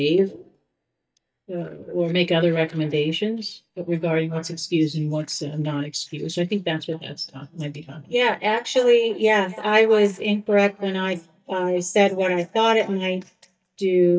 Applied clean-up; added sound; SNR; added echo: neural mask model DeepFilterNet 3.